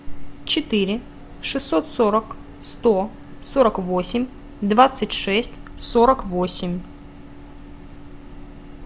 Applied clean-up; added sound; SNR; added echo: none; none; none; none.